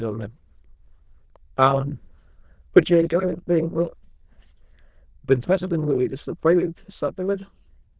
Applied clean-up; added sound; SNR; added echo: neural diffusion model UNIVERSE++.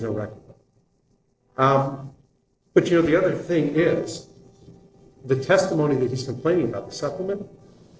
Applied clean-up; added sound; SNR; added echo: neural separator model SepFormer DNS4.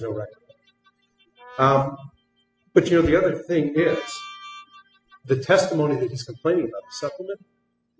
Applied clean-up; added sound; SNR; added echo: classical method spectral subtraction.